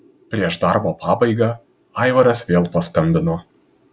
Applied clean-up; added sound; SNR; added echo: none; none; none; none.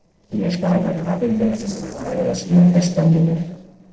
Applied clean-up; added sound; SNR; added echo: neural separator model SepFormer DNS4.